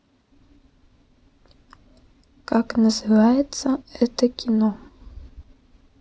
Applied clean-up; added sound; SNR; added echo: none; none; none; none.